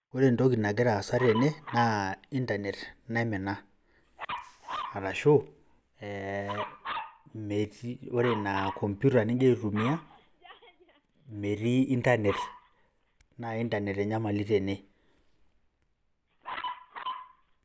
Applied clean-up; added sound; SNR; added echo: none; Dog; 13 dB; none.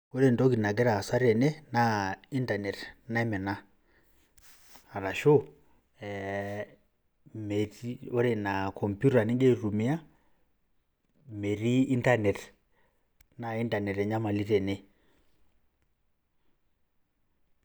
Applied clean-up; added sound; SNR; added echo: none; none; none; none.